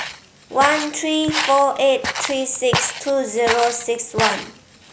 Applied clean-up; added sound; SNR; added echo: none; Walk, footsteps; 6 dB; none.